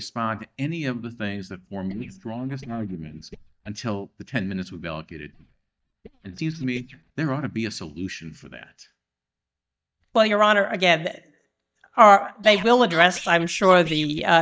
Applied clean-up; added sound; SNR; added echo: neural mask model DeepFilterNet 3.